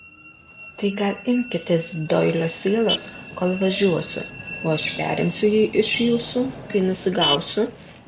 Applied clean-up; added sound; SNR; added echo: none; Train + Vehicle horn, car horn, honking; 10 dB; none.